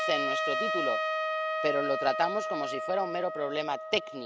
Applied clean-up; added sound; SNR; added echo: none; Trumpet; 0 dB; none.